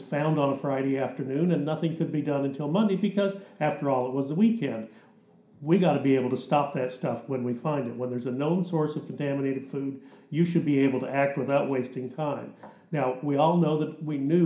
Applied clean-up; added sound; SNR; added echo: none; none; none; reverberation time 0.5 s.